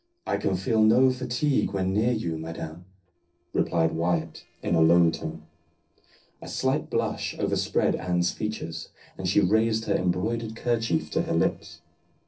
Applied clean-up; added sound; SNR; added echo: neural separator model SepFormer DNS4.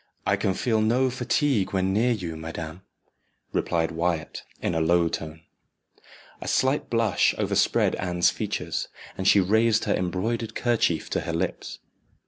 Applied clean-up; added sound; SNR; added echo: none; none; none; none.